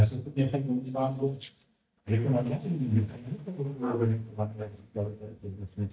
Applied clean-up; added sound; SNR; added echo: neural mask model DeepFilterNet 3.